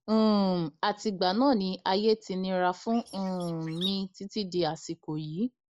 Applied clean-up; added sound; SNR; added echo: neural mask model Resemble Enhance denoiser.